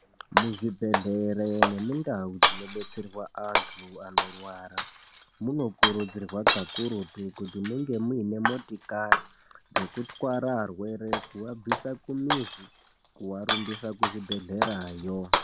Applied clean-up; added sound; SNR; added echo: none; Shatter; -1 dB; none.